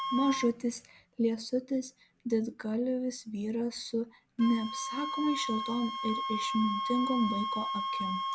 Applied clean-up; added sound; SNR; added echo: none; Wind instrument, woodwind instrument; 5 dB; none.